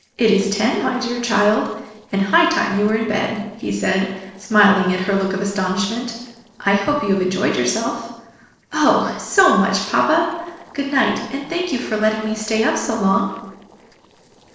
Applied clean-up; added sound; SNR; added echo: neural separator model SepFormer DNS4.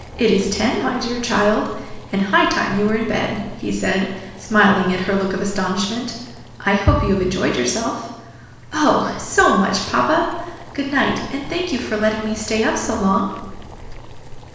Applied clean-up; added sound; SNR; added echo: none; Boiling; 16 dB; reverberation time 1.1 s.